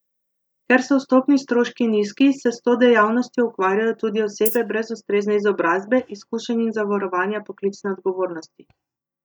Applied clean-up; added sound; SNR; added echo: neural mask model DeepFilterNet 3.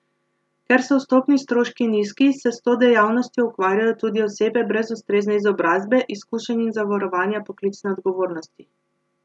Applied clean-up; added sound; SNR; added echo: none; none; none; none.